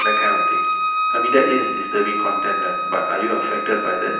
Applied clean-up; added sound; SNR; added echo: none; Bowed string instrument; -1 dB; reverberation time 0.9 s.